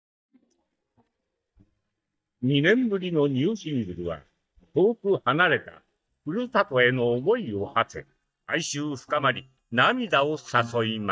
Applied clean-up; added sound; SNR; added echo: neural mask model DeepFilterNet 3.